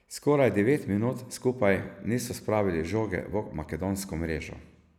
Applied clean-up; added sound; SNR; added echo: none; none; none; none.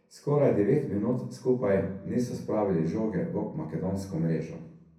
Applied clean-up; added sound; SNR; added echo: none; none; none; reverberation time 0.6 s.